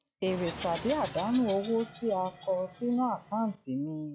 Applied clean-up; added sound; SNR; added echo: classical method log-MMSE.